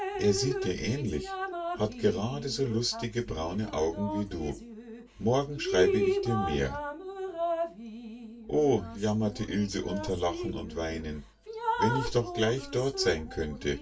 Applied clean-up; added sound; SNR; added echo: none; Drip; 5 dB; reverberation time 0.1 s.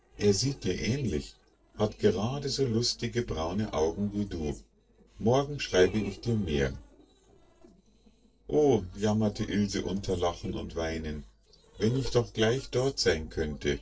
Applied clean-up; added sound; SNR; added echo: neural separator model SepFormer DNS4.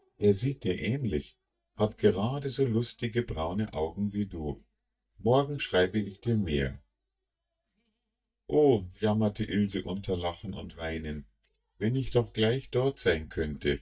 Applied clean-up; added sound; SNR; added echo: neural mask model DeepFilterNet 3.